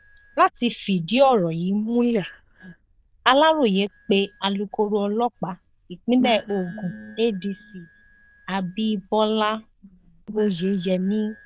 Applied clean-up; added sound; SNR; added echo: neural diffusion model UNIVERSE++.